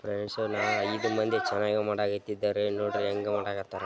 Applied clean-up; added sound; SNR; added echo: none; none; none; none.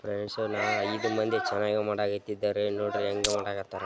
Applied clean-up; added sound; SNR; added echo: none; Glass; 5 dB; none.